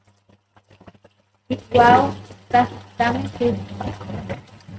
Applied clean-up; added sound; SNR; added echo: neural mask model RNNoise.